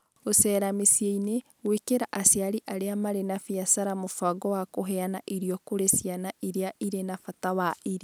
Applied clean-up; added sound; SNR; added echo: none; none; none; none.